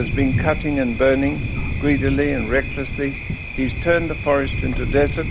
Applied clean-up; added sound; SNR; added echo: none; Thunder; 3 dB; none.